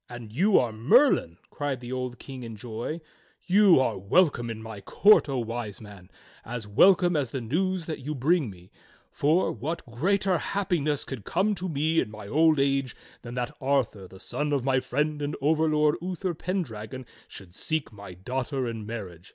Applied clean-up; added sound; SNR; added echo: none; none; none; none.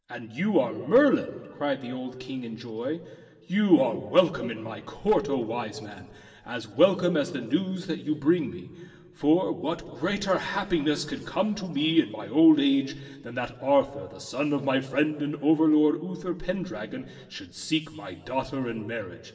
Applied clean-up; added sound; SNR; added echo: none; none; none; reverberation time 1.7 s.